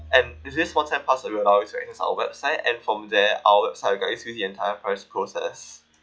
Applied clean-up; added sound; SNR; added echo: classical method log-MMSE.